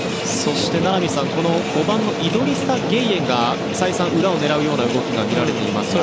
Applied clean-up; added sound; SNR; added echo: none; Telephone; 12 dB; none.